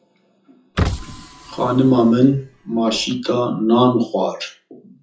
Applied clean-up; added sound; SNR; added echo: classical method WPE with log-MMSE.